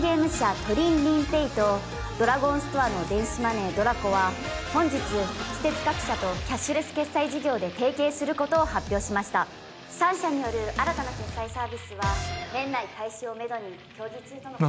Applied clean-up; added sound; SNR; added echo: none; none; none; none.